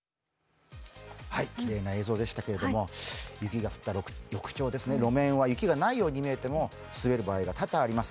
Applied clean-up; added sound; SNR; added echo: none; none; none; none.